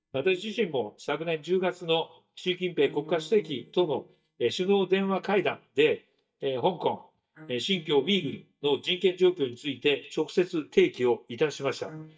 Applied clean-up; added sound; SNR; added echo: neural mask model DeepFilterNet 3.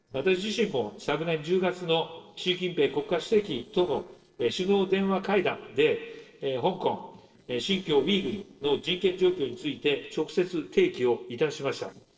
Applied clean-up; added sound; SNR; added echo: neural separator model SepFormer DNS4.